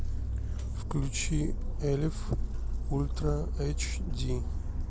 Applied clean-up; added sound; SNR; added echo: none; none; none; none.